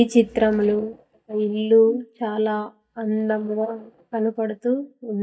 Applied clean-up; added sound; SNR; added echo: neural mask model DeepFilterNet 3.